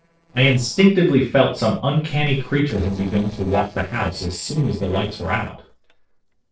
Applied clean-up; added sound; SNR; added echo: neural separator model SepFormer DNS4.